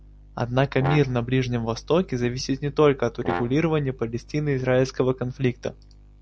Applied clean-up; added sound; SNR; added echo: none; Brass instrument; 11 dB; none.